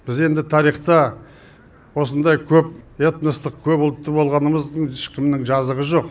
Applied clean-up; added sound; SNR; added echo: none; none; none; none.